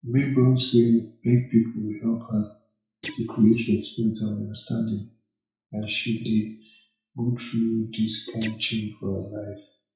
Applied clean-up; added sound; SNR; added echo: classical method WPE with log-MMSE.